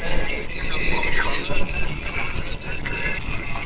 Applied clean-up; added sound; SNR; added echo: neural separator model SepFormer WHAMR!.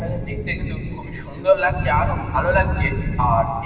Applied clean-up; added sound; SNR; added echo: none; Thunder / Rain; 2 dB; reverberation time 2.0 s.